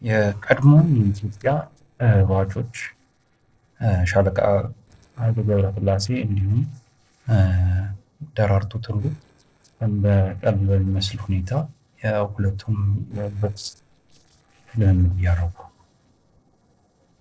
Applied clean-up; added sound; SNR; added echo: neural separator model SepFormer DNS4.